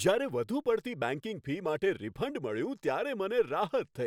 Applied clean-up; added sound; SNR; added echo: none; none; none; none.